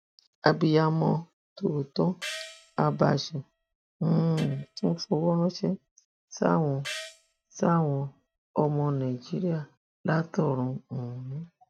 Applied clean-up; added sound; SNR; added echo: neural mask model RNNoise.